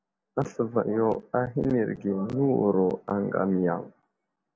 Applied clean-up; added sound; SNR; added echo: none; none; none; none.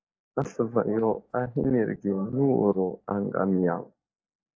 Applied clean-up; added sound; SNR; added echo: neural mask model DeepFilterNet 3.